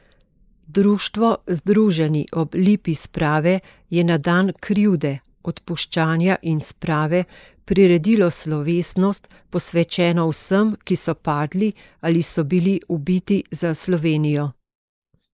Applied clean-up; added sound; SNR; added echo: neural mask model Resemble Enhance denoiser.